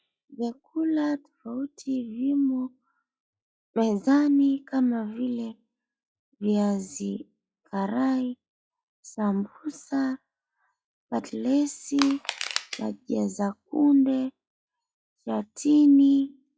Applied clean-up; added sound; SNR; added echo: classical method log-MMSE.